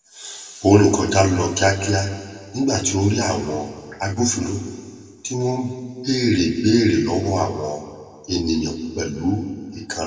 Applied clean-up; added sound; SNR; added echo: none; none; none; reverberation time 1.8 s.